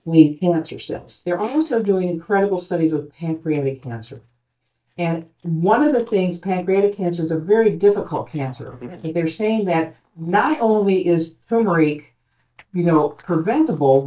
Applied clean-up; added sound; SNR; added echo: neural mask model DeepFilterNet 3.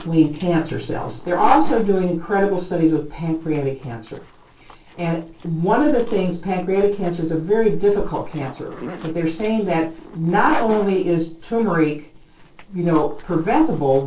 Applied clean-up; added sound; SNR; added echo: neural separator model SepFormer DNS4.